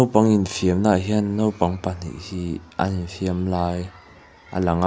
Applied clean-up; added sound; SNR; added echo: none; none; none; none.